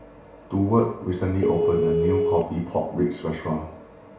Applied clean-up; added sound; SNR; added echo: none; Telephone; -3 dB; reverberation time 0.6 s.